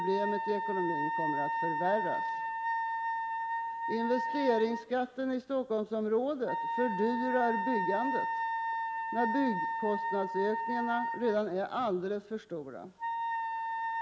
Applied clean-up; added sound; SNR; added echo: none; Wind instrument, woodwind instrument; 1 dB; none.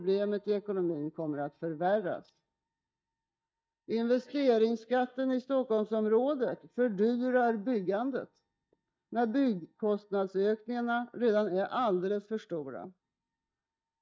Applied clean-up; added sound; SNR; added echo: neural mask model DeepFilterNet 3.